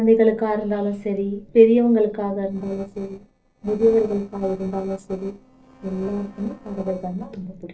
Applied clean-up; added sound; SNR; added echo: neural separator model SepFormer DNS4.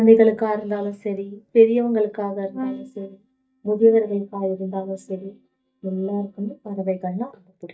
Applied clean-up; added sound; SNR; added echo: neural mask model DeepFilterNet 3.